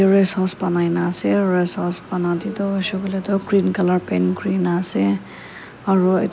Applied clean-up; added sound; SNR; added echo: none; none; none; none.